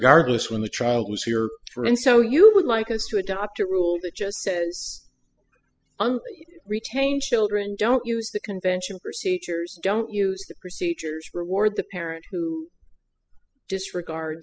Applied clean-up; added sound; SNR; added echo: classical method spectral subtraction.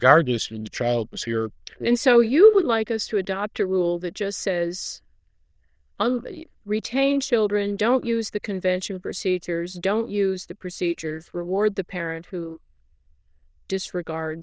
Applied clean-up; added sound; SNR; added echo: neural diffusion model UNIVERSE++.